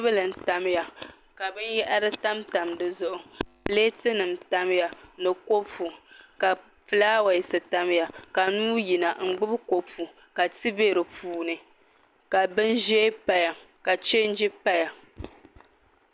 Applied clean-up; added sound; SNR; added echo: none; none; none; none.